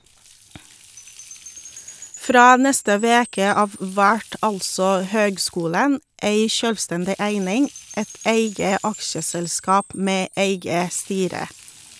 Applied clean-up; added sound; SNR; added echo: none; Wind chime / Percussion + Water tap, faucet; 20 dB; none.